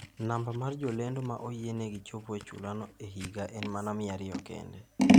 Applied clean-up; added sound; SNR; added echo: none; Scissors; -5 dB; none.